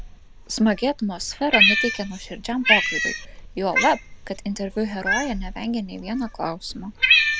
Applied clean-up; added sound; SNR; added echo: none; Cat; -1 dB; none.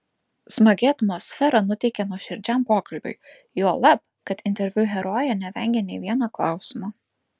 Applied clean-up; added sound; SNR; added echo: none; none; none; none.